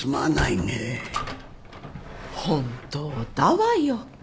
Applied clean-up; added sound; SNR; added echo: none; Sliding door; 11 dB; none.